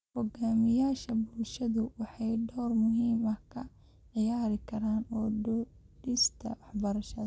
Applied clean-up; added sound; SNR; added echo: none; none; none; none.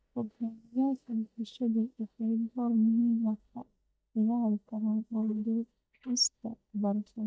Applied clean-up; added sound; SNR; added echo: neural mask model DeepFilterNet 3.